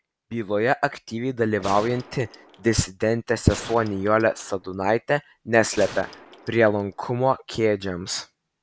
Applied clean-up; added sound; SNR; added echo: none; Gunshot, gunfire; 17 dB; none.